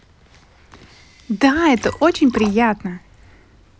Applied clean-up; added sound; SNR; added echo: none; Liquid; 19 dB; none.